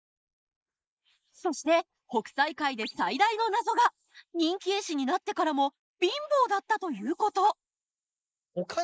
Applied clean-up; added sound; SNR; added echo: neural mask model Resemble Enhance denoiser.